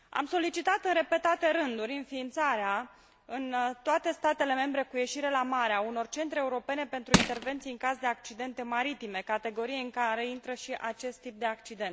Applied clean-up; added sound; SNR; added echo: none; Crushing; -3 dB; none.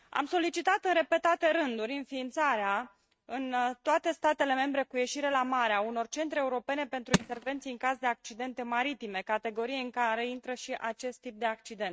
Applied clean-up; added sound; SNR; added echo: neural mask model RNNoise.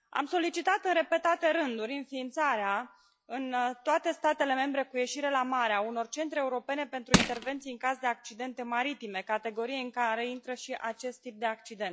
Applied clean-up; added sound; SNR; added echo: classical method log-MMSE.